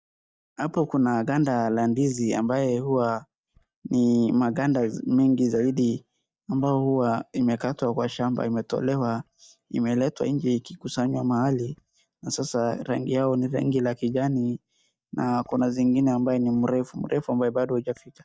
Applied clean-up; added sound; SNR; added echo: neural mask model DeepFilterNet 3.